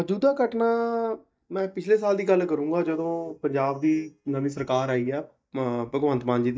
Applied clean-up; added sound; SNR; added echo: neural mask model DeepFilterNet 3.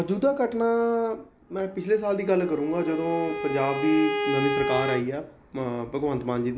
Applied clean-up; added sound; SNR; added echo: none; Bowed string instrument; 7 dB; none.